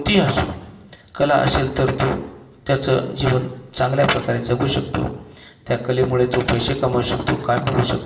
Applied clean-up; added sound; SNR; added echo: none; none; none; reverberation time 1.3 s.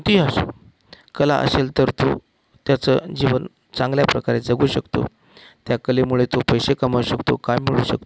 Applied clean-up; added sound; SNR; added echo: none; none; none; none.